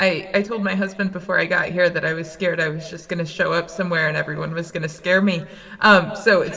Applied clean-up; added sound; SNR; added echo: none; none; none; reverberation time 2.4 s.